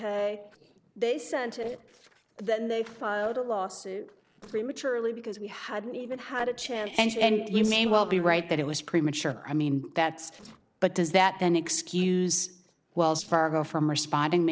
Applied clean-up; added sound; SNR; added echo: neural separator model SepFormer DNS4.